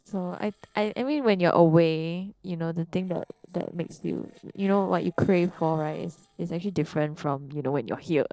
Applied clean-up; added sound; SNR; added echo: neural separator model SepFormer DNS4.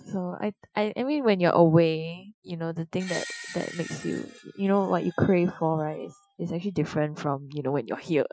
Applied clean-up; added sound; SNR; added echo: classical method Wiener filter.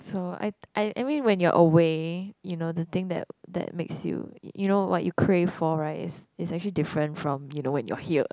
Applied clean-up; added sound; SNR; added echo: none; none; none; none.